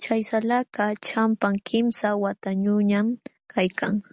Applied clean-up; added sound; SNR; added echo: none; none; none; none.